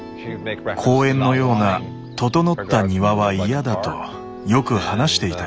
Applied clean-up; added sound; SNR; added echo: none; none; none; none.